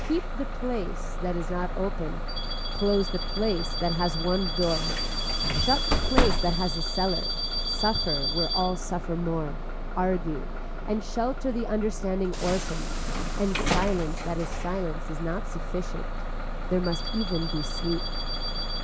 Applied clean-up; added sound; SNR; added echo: none; Bus / Alarm; -2 dB; none.